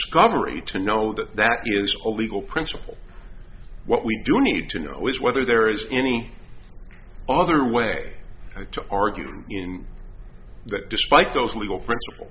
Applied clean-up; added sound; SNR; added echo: none; none; none; none.